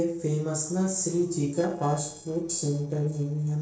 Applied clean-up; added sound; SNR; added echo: neural separator model SepFormer DNS4.